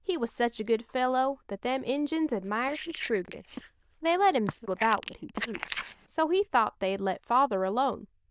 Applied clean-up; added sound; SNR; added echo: neural diffusion model UNIVERSE++.